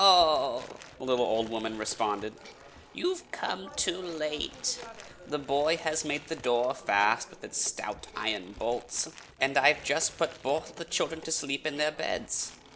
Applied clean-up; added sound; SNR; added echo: none; Telephone + Crumpling, crinkling; 19 dB; none.